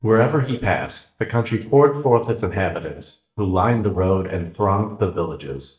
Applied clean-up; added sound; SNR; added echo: neural mask model DeepFilterNet 3.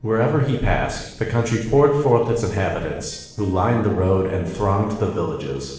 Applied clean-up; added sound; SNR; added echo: neural separator model SepFormer DNS4.